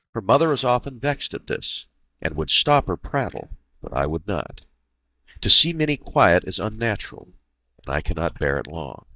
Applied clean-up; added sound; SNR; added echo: neural mask model DeepFilterNet 3.